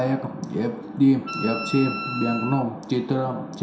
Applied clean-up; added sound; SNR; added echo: none; Wind instrument, woodwind instrument; 10 dB; reverberation time 0.7 s.